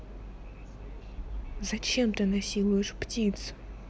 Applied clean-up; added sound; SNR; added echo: none; none; none; none.